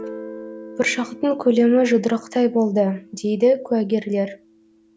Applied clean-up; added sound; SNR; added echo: none; Guitar; 19 dB; none.